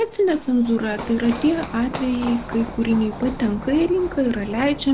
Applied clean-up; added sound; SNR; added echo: none; Run; 12 dB; none.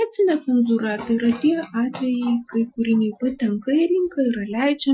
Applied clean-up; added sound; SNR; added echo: classical method Wiener filter.